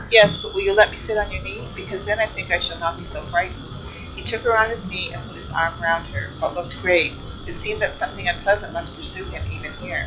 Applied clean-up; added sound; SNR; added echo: classical method log-MMSE.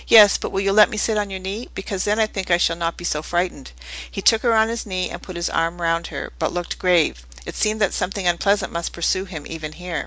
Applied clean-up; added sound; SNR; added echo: none; none; none; none.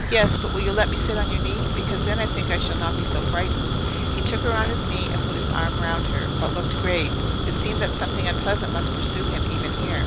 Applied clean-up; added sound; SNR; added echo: none; Fire; -5 dB; none.